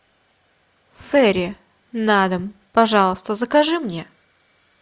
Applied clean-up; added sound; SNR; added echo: none; none; none; none.